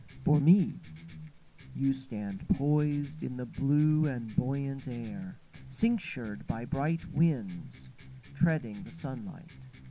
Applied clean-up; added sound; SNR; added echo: none; Electric guitar; 18 dB; none.